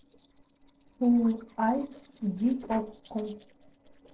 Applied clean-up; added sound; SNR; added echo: neural separator model SepFormer DNS4.